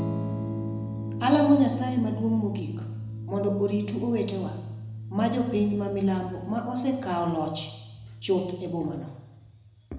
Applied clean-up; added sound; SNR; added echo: none; Electric guitar / Strum; 8 dB; reverberation time 0.9 s.